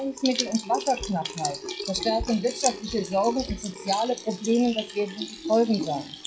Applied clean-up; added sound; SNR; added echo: classical method WPE with log-MMSE.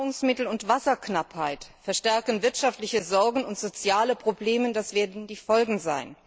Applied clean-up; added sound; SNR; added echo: none; none; none; none.